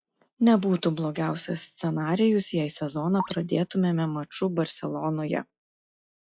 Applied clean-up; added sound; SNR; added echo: classical method log-MMSE.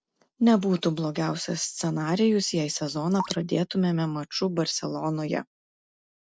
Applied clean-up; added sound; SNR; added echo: neural separator model SepFormer DNS4.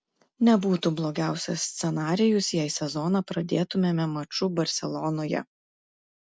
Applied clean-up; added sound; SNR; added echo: none; none; none; none.